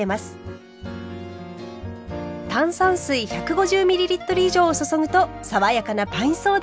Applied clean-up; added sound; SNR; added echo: none; none; none; none.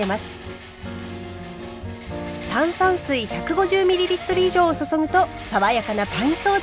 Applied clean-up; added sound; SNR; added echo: none; Rattle; 14 dB; none.